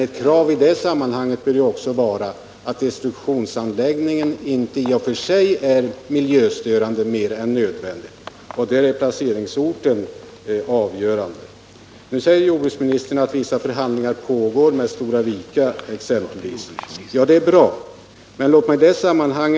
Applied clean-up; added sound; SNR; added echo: none; none; none; none.